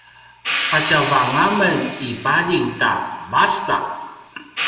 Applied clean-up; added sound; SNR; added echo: none; Hi-hat; 7 dB; reverberation time 1.2 s.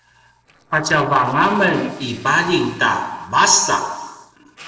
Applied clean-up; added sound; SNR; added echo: neural separator model SepFormer DNS4.